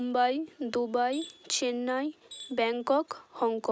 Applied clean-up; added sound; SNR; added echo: none; Tools; 19 dB; none.